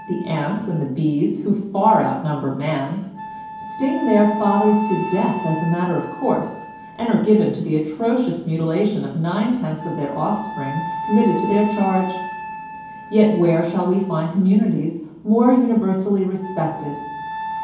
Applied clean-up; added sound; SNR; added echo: none; Wind instrument, woodwind instrument; 13 dB; reverberation time 0.9 s.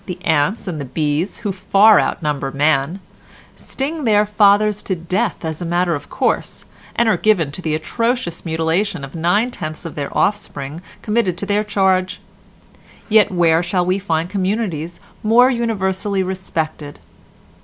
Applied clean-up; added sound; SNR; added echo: none; none; none; none.